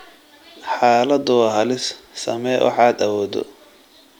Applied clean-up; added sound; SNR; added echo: none; none; none; none.